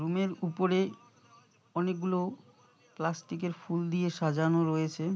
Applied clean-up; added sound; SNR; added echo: none; none; none; none.